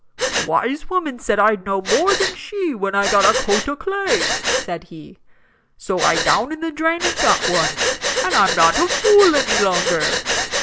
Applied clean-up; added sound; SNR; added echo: none; Breathing; 3 dB; none.